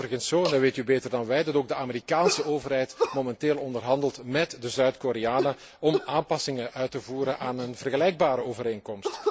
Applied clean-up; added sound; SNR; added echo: none; Cough; 9 dB; none.